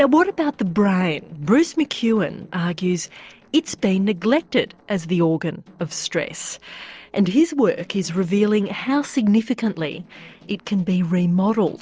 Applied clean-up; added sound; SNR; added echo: neural separator model SepFormer DNS4.